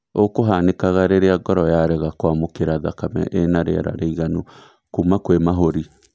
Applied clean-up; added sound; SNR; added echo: none; none; none; none.